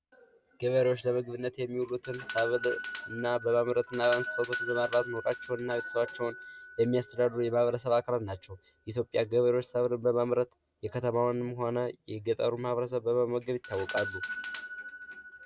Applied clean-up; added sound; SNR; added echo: none; Doorbell; -3 dB; none.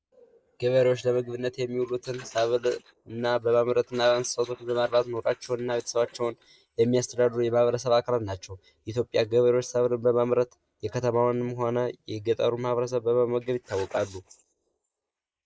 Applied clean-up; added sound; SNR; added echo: neural mask model Resemble Enhance denoiser.